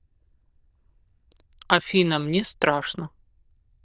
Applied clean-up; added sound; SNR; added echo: neural diffusion model UNIVERSE++.